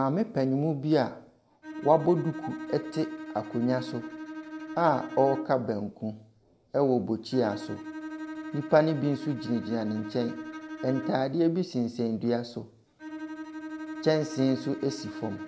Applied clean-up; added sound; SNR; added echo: none; Bowed string instrument; 11 dB; none.